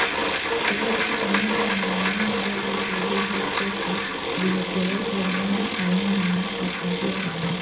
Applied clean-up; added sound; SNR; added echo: none; Bicycle; -1 dB; reverberation time 0.7 s.